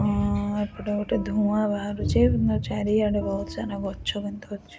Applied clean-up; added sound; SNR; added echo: none; Guitar; 16 dB; none.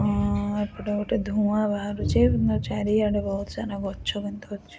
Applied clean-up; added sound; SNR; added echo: none; none; none; none.